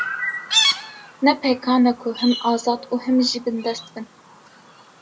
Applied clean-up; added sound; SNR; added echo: none; Chirp, tweet; 5 dB; reverberation time 0.2 s.